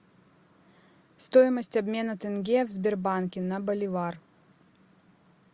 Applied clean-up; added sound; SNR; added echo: none; none; none; none.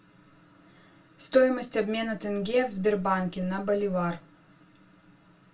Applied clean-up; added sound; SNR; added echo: none; none; none; reverberation time 0.2 s.